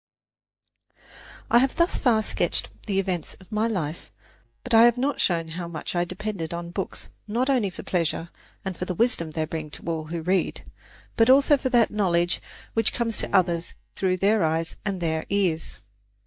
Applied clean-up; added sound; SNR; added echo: neural mask model DeepFilterNet 3.